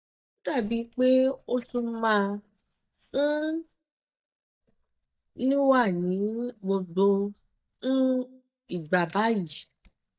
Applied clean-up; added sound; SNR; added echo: neural mask model DeepFilterNet 3.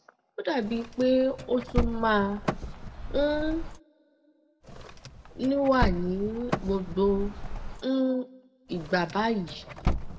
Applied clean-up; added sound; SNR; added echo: none; Car; 5 dB; reverberation time 1.0 s.